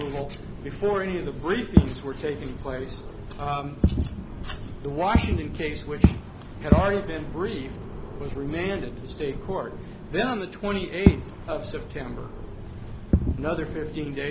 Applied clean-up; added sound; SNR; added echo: none; Fireworks; -2 dB; none.